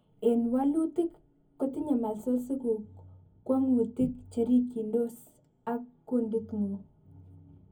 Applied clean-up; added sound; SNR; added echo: none; none; none; reverberation time 0.3 s.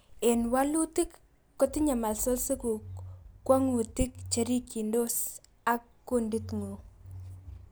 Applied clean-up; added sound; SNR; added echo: none; none; none; none.